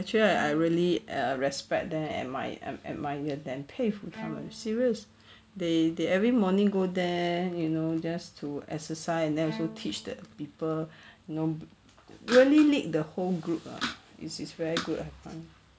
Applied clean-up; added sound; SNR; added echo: none; Bowed string instrument; 20 dB; none.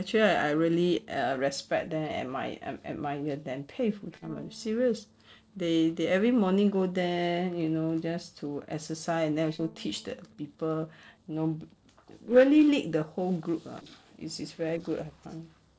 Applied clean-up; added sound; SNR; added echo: neural separator model SepFormer DNS4.